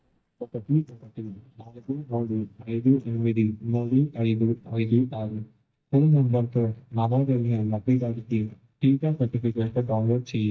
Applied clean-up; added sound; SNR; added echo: neural mask model DeepFilterNet 3.